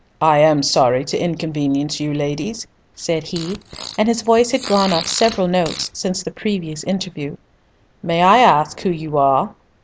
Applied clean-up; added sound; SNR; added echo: none; Fart; 13 dB; none.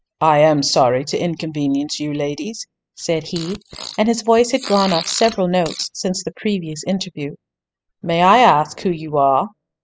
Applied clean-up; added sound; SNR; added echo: classical method spectral subtraction.